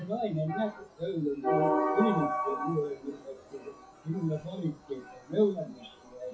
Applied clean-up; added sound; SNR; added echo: classical method WPE with log-MMSE.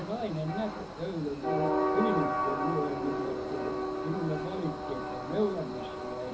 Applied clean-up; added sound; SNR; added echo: none; Train; -1 dB; reverberation time 0.4 s.